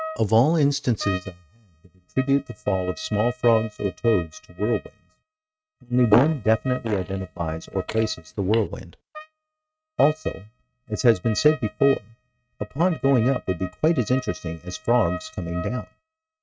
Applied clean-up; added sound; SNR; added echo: neural mask model RNNoise.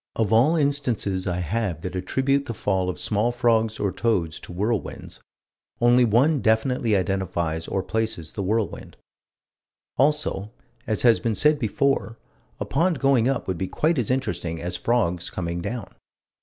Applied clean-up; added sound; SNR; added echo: none; none; none; none.